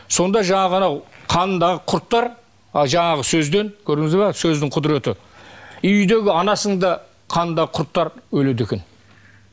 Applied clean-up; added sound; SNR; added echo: none; none; none; none.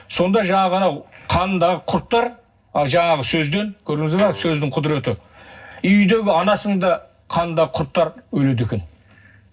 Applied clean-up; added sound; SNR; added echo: neural separator model SepFormer DNS4.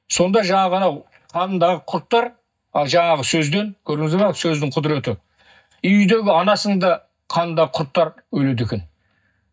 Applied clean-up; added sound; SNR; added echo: neural mask model DeepFilterNet 3.